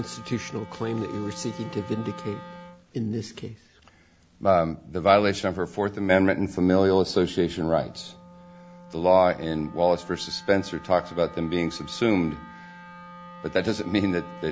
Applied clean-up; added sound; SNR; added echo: none; Wind instrument, woodwind instrument; 19 dB; none.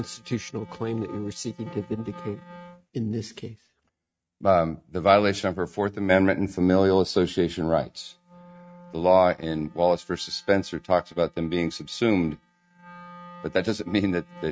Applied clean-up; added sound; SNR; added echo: neural mask model RNNoise.